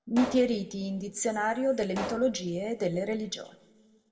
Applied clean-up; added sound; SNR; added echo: none; Explosion; 12 dB; reverberation time 1.2 s.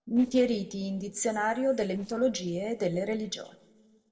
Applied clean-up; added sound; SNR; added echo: neural separator model SepFormer DNS4.